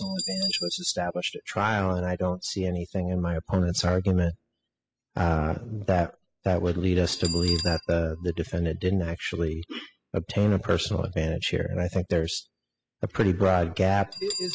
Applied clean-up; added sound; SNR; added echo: classical method spectral subtraction.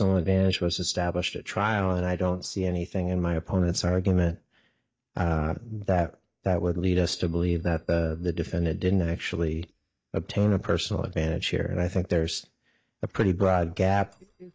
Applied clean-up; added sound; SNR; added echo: neural mask model DeepFilterNet 3.